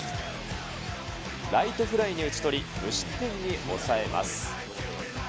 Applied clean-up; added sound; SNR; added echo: none; Growling; 13 dB; none.